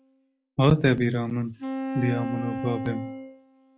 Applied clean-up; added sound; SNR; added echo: classical method log-MMSE.